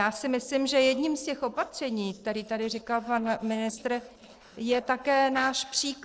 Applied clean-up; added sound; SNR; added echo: neural separator model SepFormer DNS4.